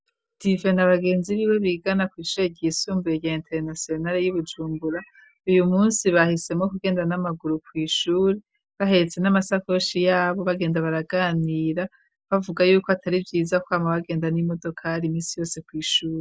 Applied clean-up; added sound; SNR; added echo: none; none; none; none.